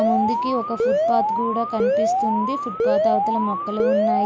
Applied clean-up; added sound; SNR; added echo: none; Alarm; -4 dB; none.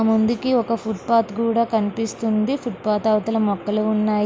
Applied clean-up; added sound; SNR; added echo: none; none; none; none.